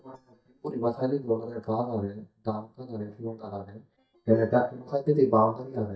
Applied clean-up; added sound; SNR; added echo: neural mask model DeepFilterNet 3.